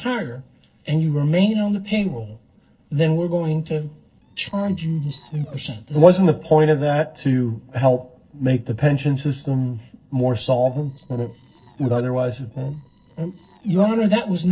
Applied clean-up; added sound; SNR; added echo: neural separator model SepFormer DNS4.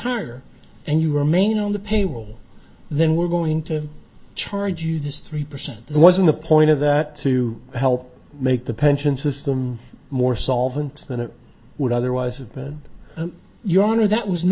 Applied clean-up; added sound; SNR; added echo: none; none; none; none.